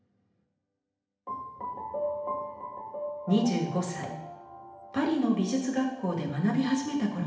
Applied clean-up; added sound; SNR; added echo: none; none; none; reverberation time 0.8 s.